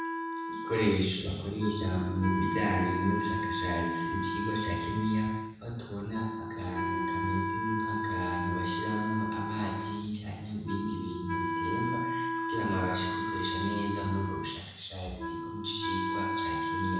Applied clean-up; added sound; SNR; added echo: none; Wind instrument, woodwind instrument; 1 dB; reverberation time 1.0 s.